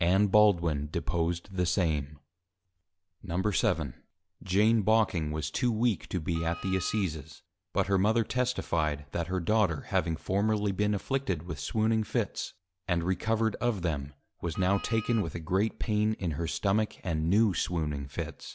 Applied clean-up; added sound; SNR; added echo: none; Wind instrument, woodwind instrument; 17 dB; none.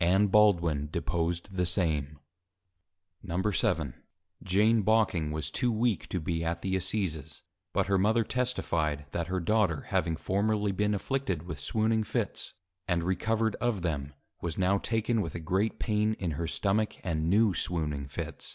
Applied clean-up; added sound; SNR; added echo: none; none; none; none.